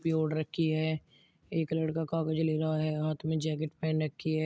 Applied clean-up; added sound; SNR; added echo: none; none; none; none.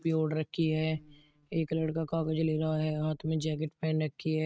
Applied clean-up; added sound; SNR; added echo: neural mask model RNNoise.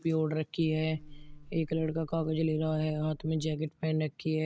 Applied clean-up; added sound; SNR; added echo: none; Buzz; 17 dB; none.